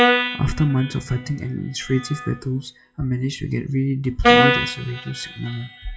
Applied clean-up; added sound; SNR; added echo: classical method WPE with log-MMSE.